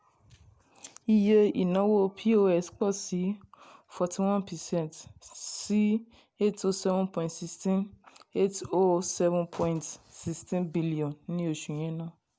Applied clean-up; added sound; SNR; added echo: none; none; none; none.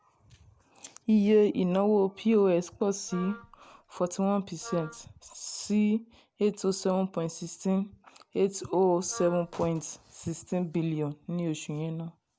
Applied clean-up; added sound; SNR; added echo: none; Wind instrument, woodwind instrument; 18 dB; none.